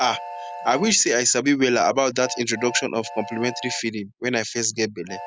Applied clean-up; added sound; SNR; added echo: none; Train; 15 dB; none.